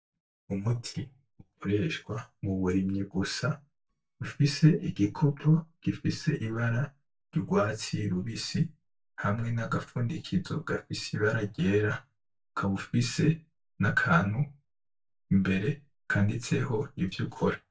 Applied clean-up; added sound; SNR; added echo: neural mask model DeepFilterNet 3.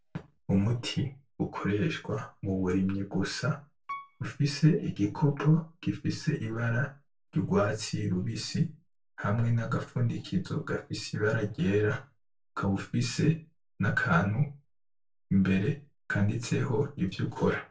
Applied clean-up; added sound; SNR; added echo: none; Piano; 18 dB; reverberation time 0.2 s.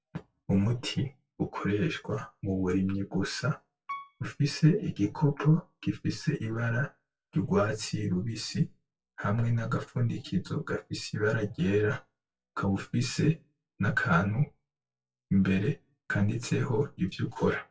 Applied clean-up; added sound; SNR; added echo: classical method WPE with log-MMSE.